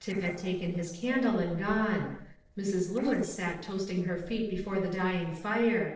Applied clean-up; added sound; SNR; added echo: neural separator model SepFormer DNS4.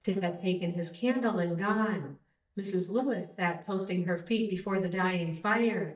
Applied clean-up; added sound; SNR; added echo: neural mask model DeepFilterNet 3.